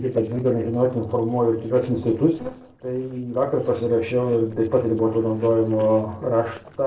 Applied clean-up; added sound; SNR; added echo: neural separator model SepFormer DNS4.